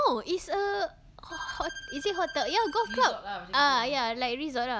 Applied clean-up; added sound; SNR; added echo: none; Bowed string instrument; 13 dB; none.